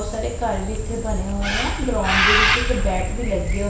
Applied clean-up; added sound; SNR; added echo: none; Bird; -4 dB; reverberation time 0.6 s.